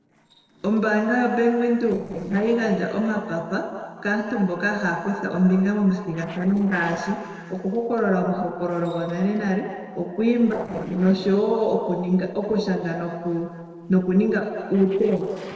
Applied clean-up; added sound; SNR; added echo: neural separator model SepFormer DNS4.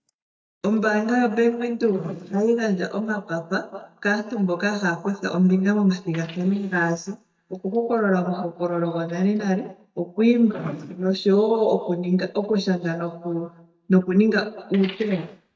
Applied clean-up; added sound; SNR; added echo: neural mask model DeepFilterNet 3.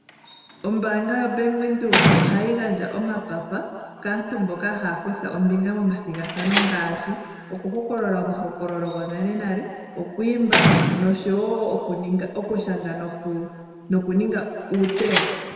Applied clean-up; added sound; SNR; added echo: none; Slam; 3 dB; reverberation time 2.3 s.